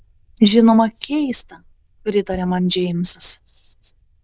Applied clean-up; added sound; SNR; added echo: neural diffusion model UNIVERSE++.